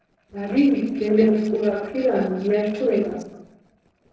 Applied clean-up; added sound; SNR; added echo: neural separator model SepFormer DNS4.